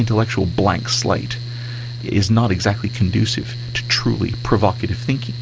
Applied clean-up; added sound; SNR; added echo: none; Mechanical fan; 8 dB; none.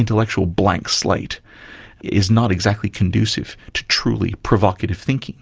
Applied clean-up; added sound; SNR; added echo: none; none; none; none.